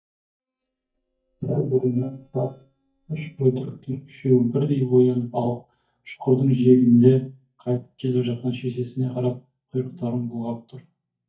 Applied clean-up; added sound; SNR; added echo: neural mask model DeepFilterNet 3.